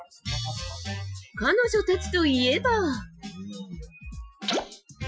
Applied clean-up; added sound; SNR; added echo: classical method Wiener filter.